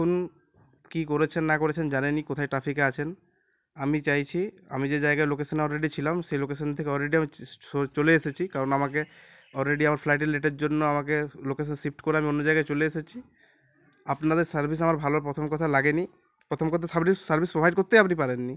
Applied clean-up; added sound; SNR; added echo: none; none; none; none.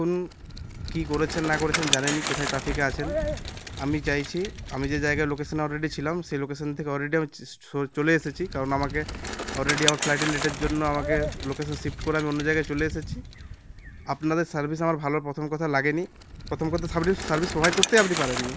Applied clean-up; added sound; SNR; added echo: none; Bicycle; 6 dB; none.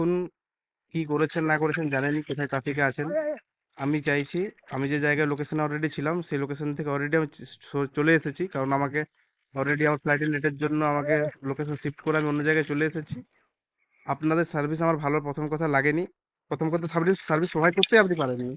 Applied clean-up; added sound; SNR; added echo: neural mask model Resemble Enhance denoiser.